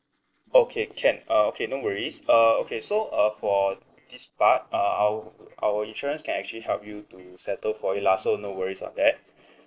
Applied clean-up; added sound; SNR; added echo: neural separator model SepFormer DNS4.